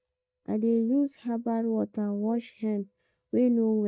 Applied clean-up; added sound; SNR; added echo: neural mask model DeepFilterNet 3.